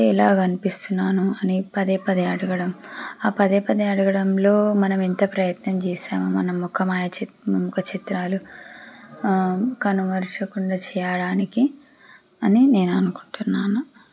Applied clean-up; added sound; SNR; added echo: none; none; none; none.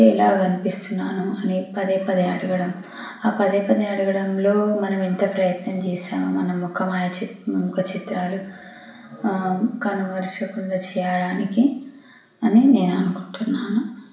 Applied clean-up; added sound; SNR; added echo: none; none; none; reverberation time 0.7 s.